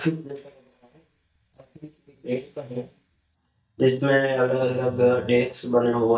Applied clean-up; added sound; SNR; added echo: neural mask model DeepFilterNet 3.